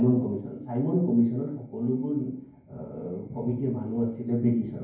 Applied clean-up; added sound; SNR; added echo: none; none; none; reverberation time 0.9 s.